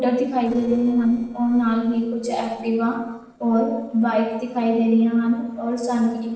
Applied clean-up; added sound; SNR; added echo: neural separator model SepFormer DNS4.